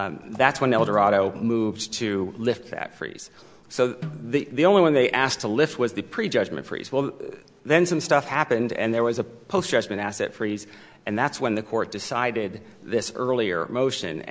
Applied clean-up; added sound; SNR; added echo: none; Snare drum; 18 dB; none.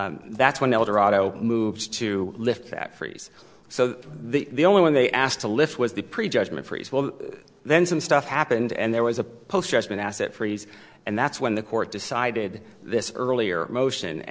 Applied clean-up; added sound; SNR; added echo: neural separator model SepFormer DNS4.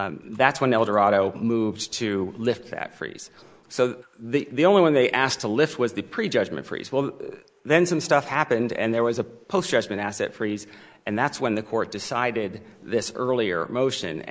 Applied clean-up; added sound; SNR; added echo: neural mask model Resemble Enhance denoiser.